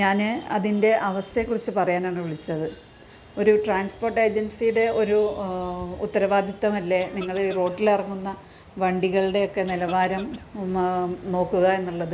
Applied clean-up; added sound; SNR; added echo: none; Cough; 19 dB; none.